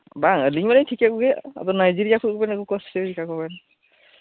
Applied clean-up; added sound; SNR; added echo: none; none; none; none.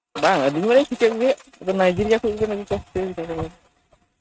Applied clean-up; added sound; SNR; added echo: neural mask model RNNoise.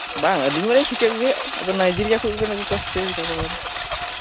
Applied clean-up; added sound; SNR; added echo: none; Engine; 4 dB; none.